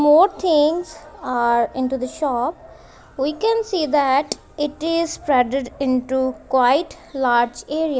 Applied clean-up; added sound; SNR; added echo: none; none; none; none.